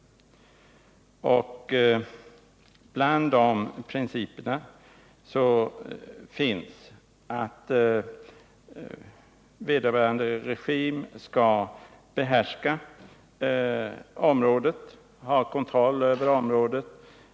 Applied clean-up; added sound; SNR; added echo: none; none; none; none.